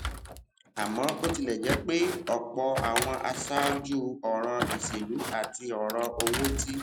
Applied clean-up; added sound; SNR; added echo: none; Thump, thud; 4 dB; none.